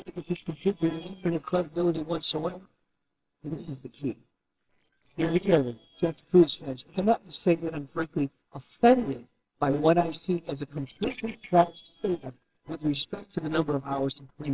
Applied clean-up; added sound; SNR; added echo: neural separator model SepFormer WHAMR!.